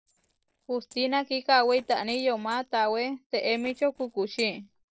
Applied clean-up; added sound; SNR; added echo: neural separator model SepFormer DNS4.